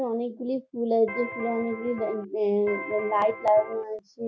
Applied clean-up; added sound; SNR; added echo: none; Electric guitar; 11 dB; none.